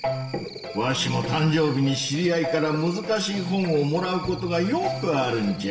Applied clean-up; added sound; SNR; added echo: none; Cricket; 20 dB; reverberation time 1.1 s.